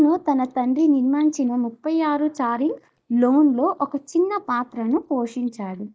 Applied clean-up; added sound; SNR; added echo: neural mask model DeepFilterNet 3.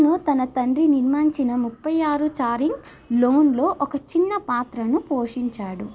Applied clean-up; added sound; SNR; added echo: none; none; none; none.